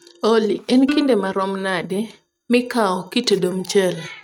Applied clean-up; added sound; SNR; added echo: neural mask model RNNoise.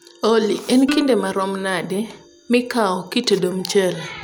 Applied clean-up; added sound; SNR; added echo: none; Plucked string instrument; 13 dB; none.